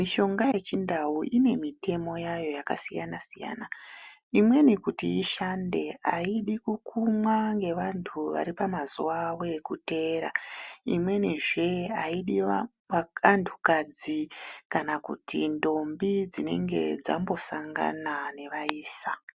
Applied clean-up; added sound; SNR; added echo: none; none; none; none.